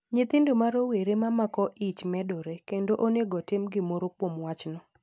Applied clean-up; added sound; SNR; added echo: none; none; none; none.